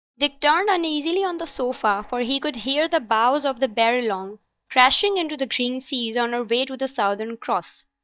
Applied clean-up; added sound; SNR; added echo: neural mask model DeepFilterNet 3.